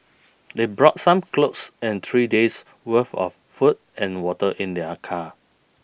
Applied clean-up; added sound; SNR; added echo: none; none; none; none.